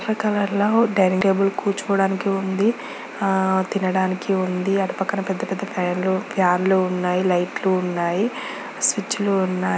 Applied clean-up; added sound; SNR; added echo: none; none; none; none.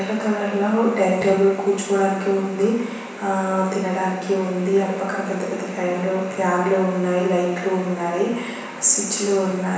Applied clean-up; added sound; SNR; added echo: none; none; none; reverberation time 1.1 s.